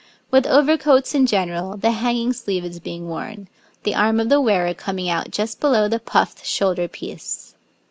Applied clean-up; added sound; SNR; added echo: none; none; none; none.